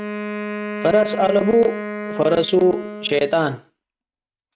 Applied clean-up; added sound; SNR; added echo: neural mask model RNNoise.